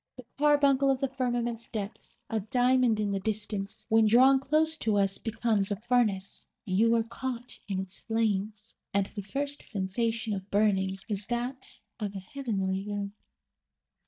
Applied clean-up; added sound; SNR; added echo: neural mask model DeepFilterNet 3.